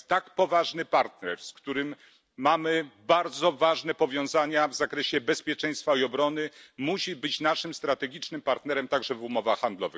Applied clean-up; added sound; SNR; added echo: none; none; none; none.